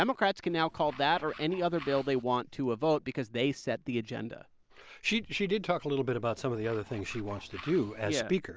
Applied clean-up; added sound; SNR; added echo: none; Tools; 19 dB; none.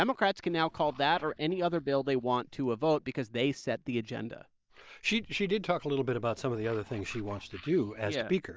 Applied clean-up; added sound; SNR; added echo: neural mask model DeepFilterNet 3.